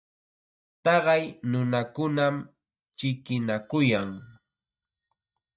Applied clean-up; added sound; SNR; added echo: neural mask model DeepFilterNet 3.